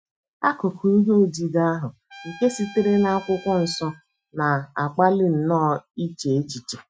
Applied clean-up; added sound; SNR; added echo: classical method Wiener filter.